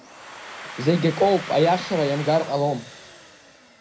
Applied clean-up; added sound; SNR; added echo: none; Domestic sounds, home sounds; 14 dB; reverberation time 0.4 s.